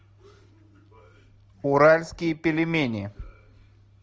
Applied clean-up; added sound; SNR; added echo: none; none; none; none.